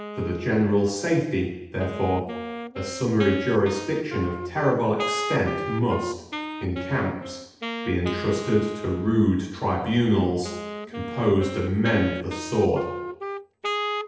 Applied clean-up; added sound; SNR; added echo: none; Wind instrument, woodwind instrument; 8 dB; reverberation time 0.8 s.